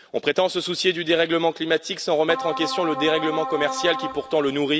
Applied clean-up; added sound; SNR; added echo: none; Keyboard (musical); 7 dB; none.